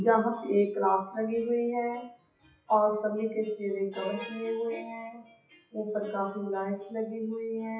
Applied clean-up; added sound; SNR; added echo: classical method WPE with log-MMSE.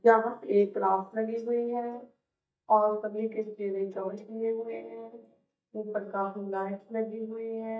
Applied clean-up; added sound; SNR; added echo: neural mask model DeepFilterNet 3.